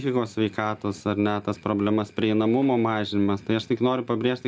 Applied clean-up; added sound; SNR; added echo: none; none; none; none.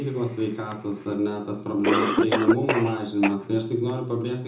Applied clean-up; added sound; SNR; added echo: none; Cough; 3 dB; reverberation time 0.6 s.